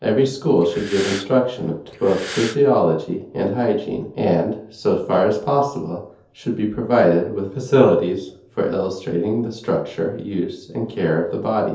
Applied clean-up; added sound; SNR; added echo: none; Breathing; 13 dB; reverberation time 0.5 s.